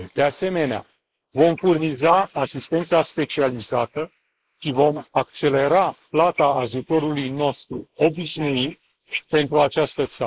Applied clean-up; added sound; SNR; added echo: neural mask model Resemble Enhance denoiser.